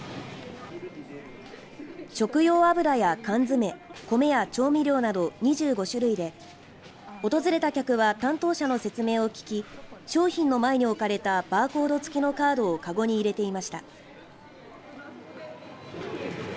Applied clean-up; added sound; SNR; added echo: none; none; none; none.